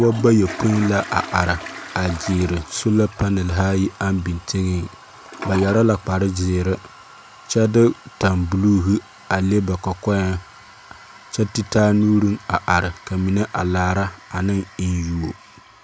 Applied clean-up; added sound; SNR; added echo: none; Toilet flush; 18 dB; none.